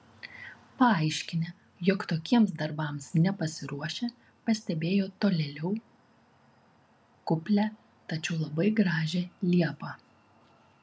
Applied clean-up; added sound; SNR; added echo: none; none; none; none.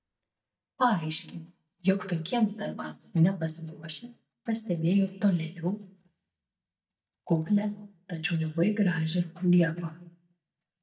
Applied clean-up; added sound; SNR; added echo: neural mask model DeepFilterNet 3.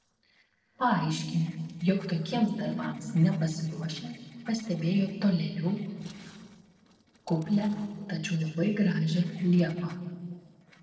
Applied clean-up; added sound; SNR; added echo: neural separator model SepFormer DNS4.